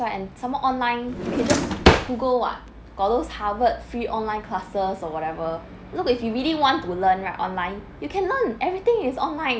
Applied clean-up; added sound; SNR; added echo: none; Drawer open or close; -4 dB; none.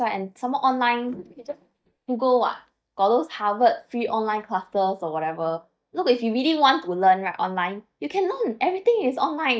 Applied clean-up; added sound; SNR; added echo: neural mask model DeepFilterNet 3.